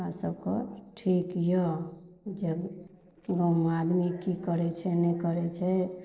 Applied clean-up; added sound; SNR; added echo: neural separator model SepFormer DNS4.